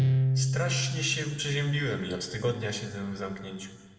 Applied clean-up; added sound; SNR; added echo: none; Guitar; -1 dB; reverberation time 1.6 s.